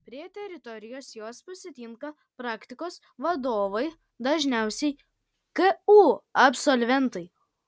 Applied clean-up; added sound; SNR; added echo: none; none; none; none.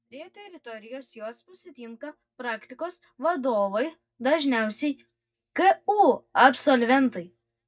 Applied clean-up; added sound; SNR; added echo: neural mask model DeepFilterNet 3.